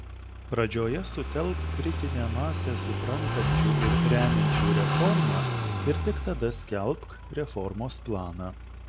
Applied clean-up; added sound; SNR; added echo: none; Car passing by / Idling; -3 dB; none.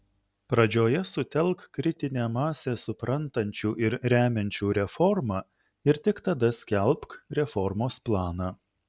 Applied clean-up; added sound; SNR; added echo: none; none; none; none.